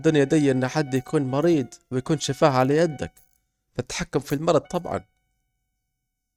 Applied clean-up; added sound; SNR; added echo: neural mask model RNNoise.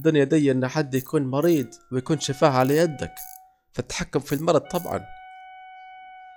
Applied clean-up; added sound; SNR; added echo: classical method log-MMSE.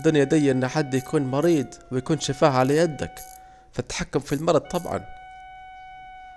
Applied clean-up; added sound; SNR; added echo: none; Wind instrument, woodwind instrument + Tools; 19 dB; none.